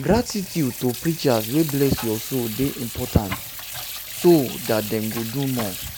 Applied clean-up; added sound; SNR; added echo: none; Sink (filling or washing) / Water tap, faucet; 10 dB; none.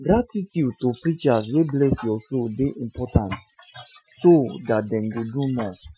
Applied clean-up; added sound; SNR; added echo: classical method Wiener filter.